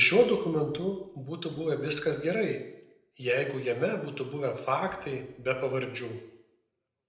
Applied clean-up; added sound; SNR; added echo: neural separator model SepFormer DNS4.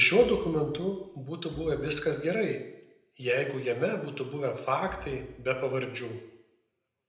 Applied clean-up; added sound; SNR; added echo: none; Thump, thud; 19 dB; reverberation time 0.8 s.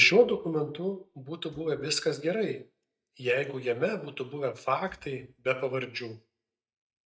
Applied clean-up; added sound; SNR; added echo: neural mask model DeepFilterNet 3.